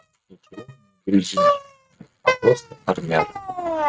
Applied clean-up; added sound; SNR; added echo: neural mask model RNNoise.